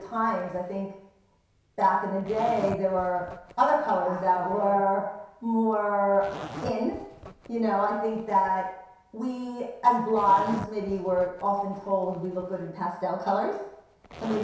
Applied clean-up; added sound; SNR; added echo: none; Zipper (clothing); 18 dB; reverberation time 0.7 s.